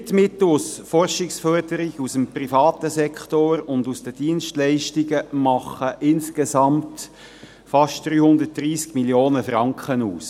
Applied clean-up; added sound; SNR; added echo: none; none; none; none.